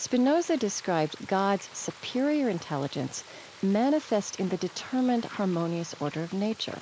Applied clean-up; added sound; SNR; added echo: neural mask model Resemble Enhance denoiser.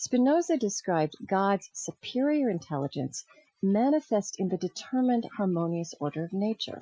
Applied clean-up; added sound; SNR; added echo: classical method Wiener filter.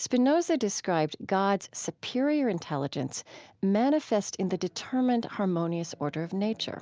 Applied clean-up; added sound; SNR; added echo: none; none; none; none.